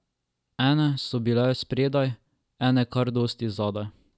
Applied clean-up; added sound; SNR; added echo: none; none; none; none.